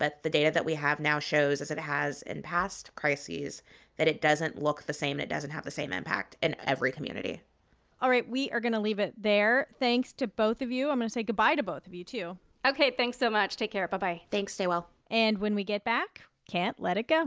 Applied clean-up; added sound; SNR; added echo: none; none; none; none.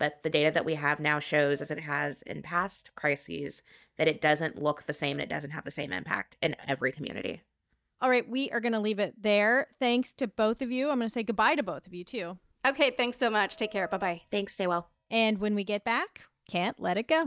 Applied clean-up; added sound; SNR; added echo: neural mask model DeepFilterNet 3.